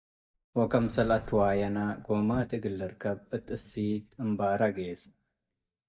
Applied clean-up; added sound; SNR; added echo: neural mask model DeepFilterNet 3.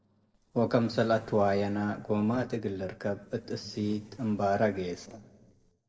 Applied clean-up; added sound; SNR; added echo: neural separator model SepFormer DNS4.